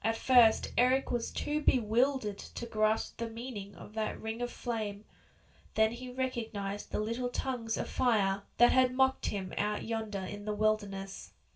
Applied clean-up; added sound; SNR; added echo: none; Bowed string instrument; 16 dB; reverberation time 0.2 s.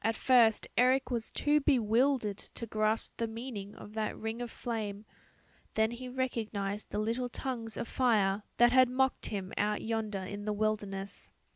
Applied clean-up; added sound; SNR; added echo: none; none; none; none.